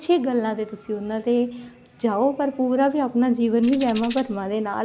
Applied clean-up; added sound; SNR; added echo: none; Tambourine; 7 dB; none.